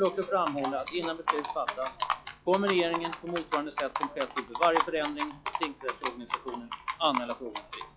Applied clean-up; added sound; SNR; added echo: classical method log-MMSE.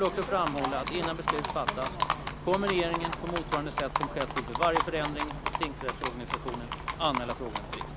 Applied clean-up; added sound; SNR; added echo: none; Livestock, farm animals, working animals; 1 dB; none.